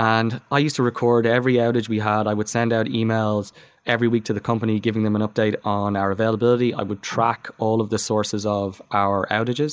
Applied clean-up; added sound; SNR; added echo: none; none; none; none.